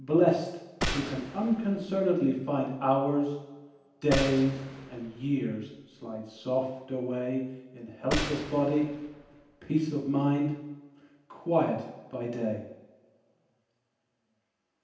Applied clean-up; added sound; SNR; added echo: none; Gunshot, gunfire; 8 dB; reverberation time 0.9 s.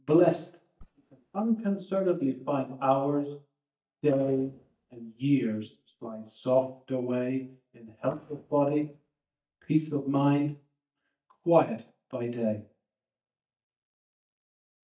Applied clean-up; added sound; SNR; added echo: neural mask model DeepFilterNet 3.